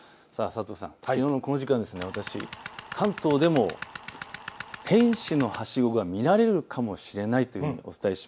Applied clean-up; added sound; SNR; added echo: none; Tools; 14 dB; none.